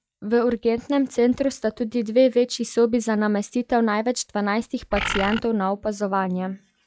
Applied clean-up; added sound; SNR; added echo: classical method log-MMSE.